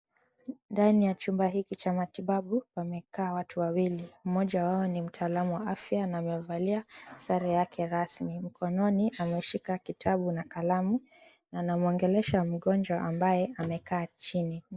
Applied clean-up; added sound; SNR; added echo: neural mask model Resemble Enhance denoiser.